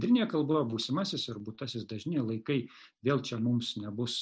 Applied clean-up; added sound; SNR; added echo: none; none; none; none.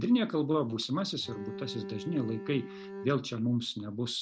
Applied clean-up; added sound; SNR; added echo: none; Bowed string instrument; 11 dB; none.